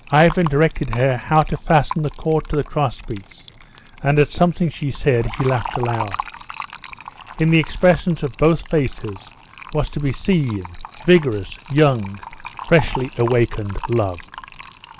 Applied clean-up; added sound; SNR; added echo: none; Fill (with liquid); 15 dB; none.